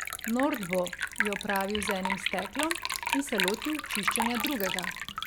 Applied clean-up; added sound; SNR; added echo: none; Liquid; 1 dB; none.